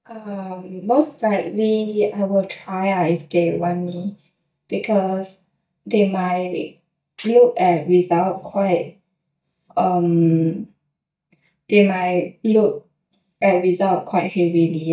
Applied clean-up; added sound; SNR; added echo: neural mask model DeepFilterNet 3.